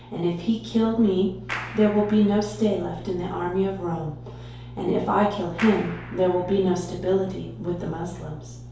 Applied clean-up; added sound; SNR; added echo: none; Clapping; 18 dB; reverberation time 2.4 s.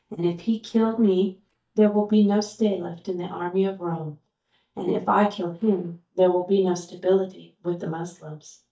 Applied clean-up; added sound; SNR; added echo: neural mask model DeepFilterNet 3.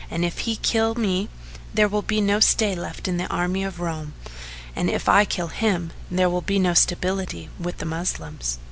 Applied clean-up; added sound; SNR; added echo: none; none; none; none.